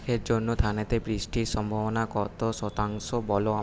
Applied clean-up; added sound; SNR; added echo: none; none; none; none.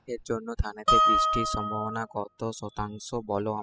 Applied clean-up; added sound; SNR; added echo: classical method spectral subtraction.